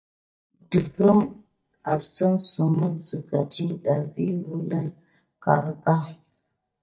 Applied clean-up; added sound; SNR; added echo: neural mask model DeepFilterNet 3.